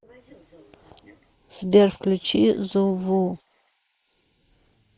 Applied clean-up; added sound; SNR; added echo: neural mask model Resemble Enhance denoiser.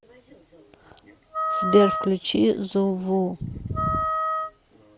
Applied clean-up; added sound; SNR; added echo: none; Wind instrument, woodwind instrument; 3 dB; none.